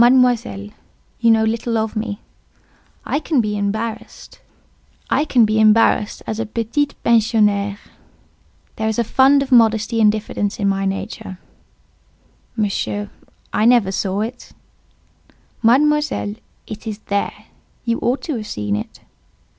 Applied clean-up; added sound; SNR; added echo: none; none; none; none.